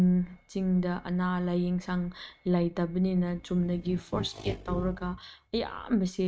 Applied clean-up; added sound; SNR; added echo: neural mask model RNNoise.